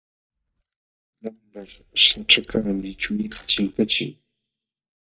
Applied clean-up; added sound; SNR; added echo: neural mask model DeepFilterNet 3.